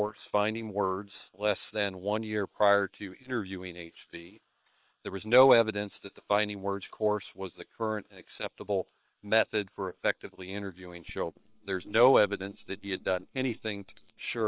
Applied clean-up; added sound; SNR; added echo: neural separator model SepFormer WHAM!.